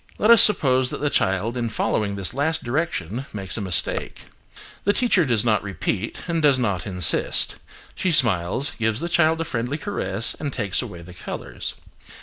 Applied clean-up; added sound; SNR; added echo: none; none; none; none.